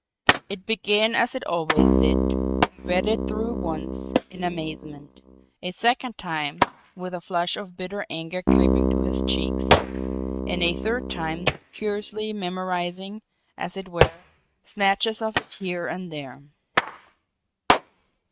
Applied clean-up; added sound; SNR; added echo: neural mask model RNNoise.